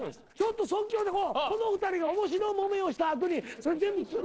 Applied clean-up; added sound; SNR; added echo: neural separator model SepFormer DNS4.